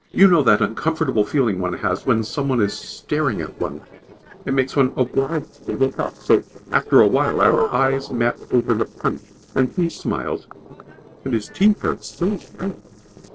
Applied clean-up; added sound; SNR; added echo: neural separator model SepFormer DNS4.